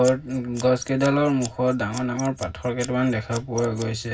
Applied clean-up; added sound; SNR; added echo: none; Scissors; 18 dB; reverberation time 0.4 s.